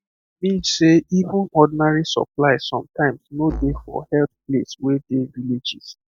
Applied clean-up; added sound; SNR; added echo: neural mask model DeepFilterNet 3.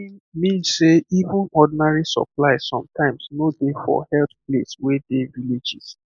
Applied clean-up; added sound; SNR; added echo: neural mask model Resemble Enhance denoiser.